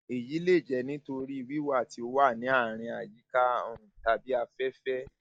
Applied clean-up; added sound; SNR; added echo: neural mask model DeepFilterNet 3.